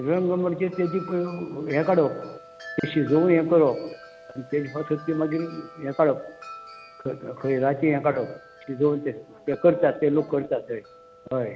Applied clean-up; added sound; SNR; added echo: none; Wind chime; 19 dB; none.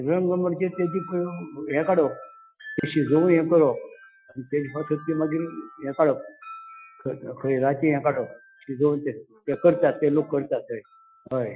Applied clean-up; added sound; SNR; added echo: classical method Wiener filter.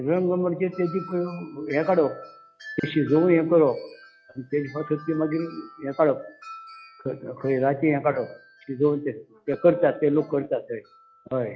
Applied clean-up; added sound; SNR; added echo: classical method log-MMSE.